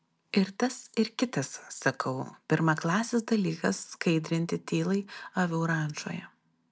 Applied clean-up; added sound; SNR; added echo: none; none; none; none.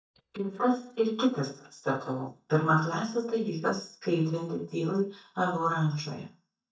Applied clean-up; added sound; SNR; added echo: neural mask model DeepFilterNet 3.